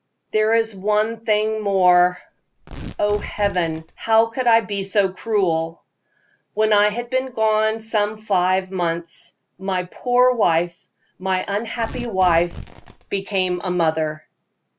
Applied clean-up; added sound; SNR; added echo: none; Tearing; 16 dB; none.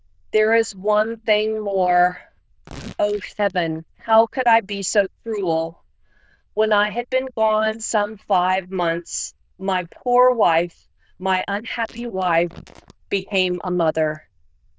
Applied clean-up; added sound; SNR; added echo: neural diffusion model UNIVERSE++.